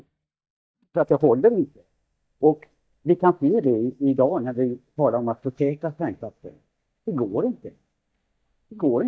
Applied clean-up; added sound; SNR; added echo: neural mask model DeepFilterNet 3.